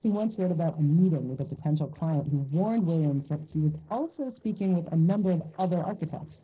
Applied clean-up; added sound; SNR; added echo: neural separator model SepFormer DNS4.